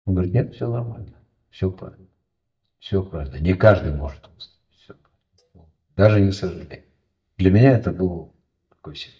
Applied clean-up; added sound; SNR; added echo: neural mask model DeepFilterNet 3.